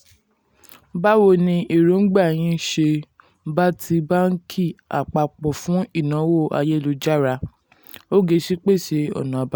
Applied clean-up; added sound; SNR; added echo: none; none; none; none.